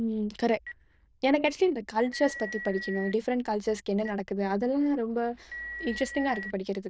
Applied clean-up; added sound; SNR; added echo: neural diffusion model UNIVERSE++.